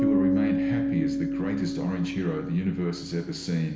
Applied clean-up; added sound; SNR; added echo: none; Bass guitar; -1 dB; reverberation time 0.8 s.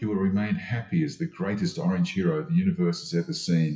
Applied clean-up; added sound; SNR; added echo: classical method WPE with log-MMSE.